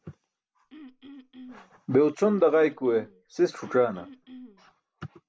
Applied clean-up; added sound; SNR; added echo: none; Cough; 20 dB; none.